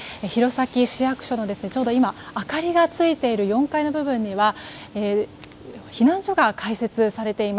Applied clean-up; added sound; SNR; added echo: none; none; none; none.